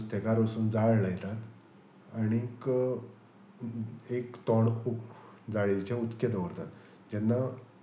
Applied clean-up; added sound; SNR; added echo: none; none; none; none.